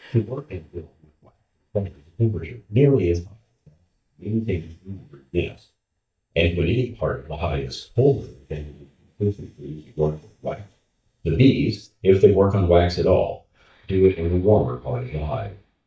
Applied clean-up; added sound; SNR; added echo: neural mask model DeepFilterNet 3.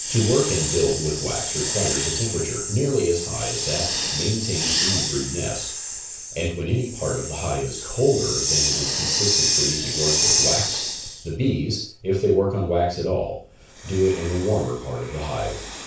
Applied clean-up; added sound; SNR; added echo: none; Hiss; 2 dB; reverberation time 0.4 s.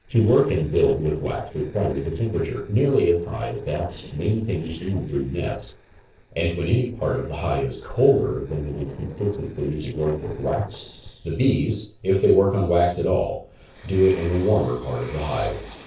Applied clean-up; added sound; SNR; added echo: neural separator model SepFormer DNS4.